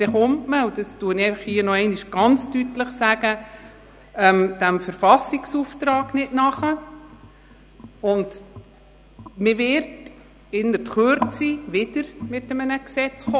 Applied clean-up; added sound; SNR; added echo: none; none; none; none.